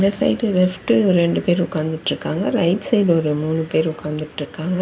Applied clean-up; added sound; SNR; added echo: none; none; none; none.